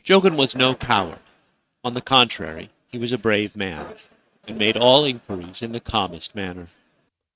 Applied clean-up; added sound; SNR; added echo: neural mask model RNNoise.